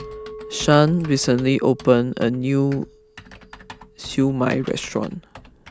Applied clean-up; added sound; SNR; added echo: none; Chink, clink + Typing; 18 dB; none.